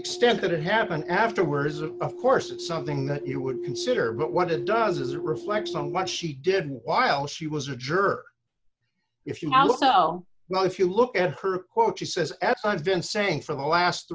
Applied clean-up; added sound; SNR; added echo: none; none; none; none.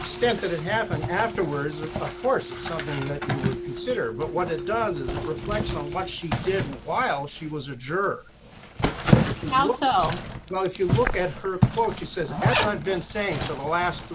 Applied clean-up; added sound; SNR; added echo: none; Zipper (clothing); 2 dB; none.